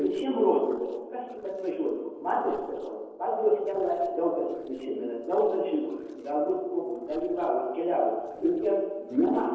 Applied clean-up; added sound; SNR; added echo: neural separator model SepFormer DNS4.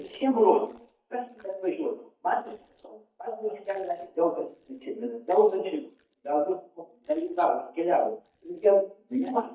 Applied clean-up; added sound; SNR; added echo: neural mask model DeepFilterNet 3.